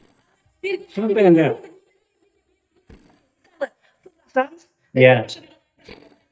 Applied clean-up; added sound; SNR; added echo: neural mask model DeepFilterNet 3.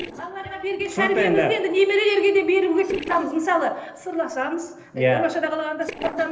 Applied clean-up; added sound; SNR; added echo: neural separator model SepFormer DNS4.